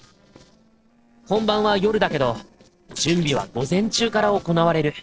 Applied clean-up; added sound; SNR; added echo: neural separator model SepFormer DNS4.